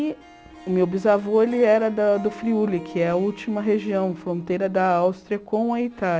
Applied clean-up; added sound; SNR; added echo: none; Harp; 20 dB; none.